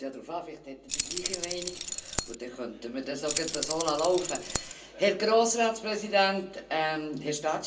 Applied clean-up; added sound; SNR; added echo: none; Keys jangling; 4 dB; reverberation time 0.2 s.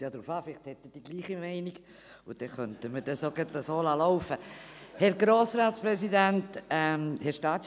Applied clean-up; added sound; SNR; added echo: none; none; none; none.